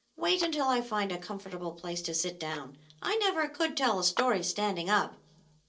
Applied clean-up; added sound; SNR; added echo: neural separator model SepFormer DNS4.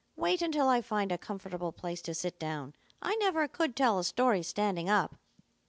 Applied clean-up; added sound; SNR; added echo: none; none; none; none.